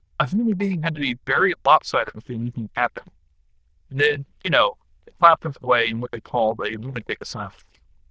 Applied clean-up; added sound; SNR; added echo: neural diffusion model UNIVERSE++.